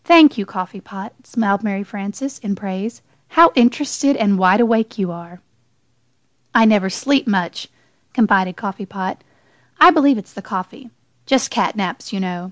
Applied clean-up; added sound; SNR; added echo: none; none; none; none.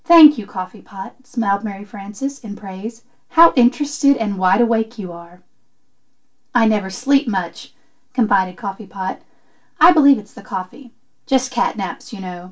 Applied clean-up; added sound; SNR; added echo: none; none; none; reverberation time 0.2 s.